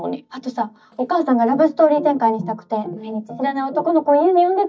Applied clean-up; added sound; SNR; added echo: neural mask model DeepFilterNet 3.